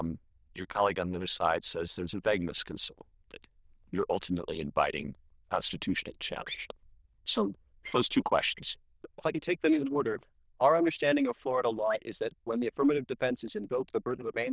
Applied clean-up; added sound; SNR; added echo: neural diffusion model UNIVERSE++.